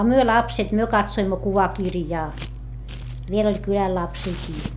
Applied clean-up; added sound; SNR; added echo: none; Scissors; 20 dB; none.